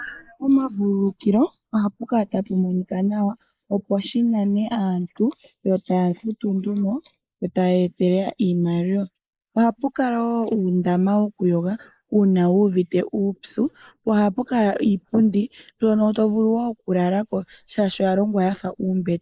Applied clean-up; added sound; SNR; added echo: neural mask model Resemble Enhance denoiser.